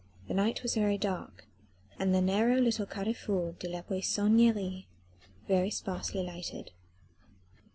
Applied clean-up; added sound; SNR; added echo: none; none; none; none.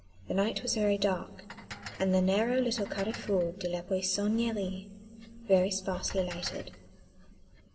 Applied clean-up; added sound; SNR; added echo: none; Dishes, pots, and pans; 16 dB; reverberation time 2.9 s.